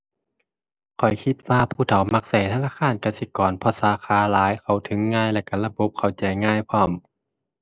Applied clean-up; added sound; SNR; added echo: none; none; none; none.